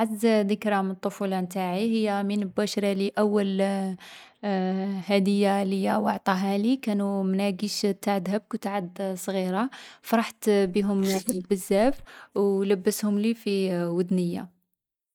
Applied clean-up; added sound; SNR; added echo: neural mask model Resemble Enhance denoiser.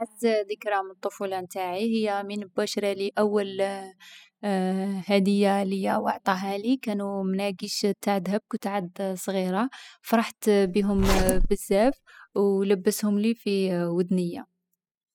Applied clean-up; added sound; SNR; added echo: classical method spectral subtraction.